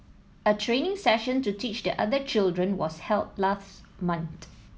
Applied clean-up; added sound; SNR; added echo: none; none; none; none.